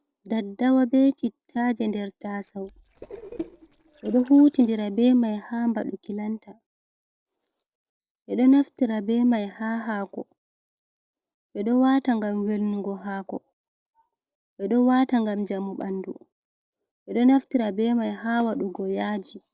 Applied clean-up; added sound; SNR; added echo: neural separator model SepFormer DNS4.